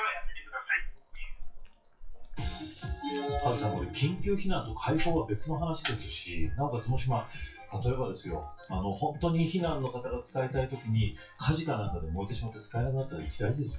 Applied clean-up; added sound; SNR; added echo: classical method WPE with log-MMSE.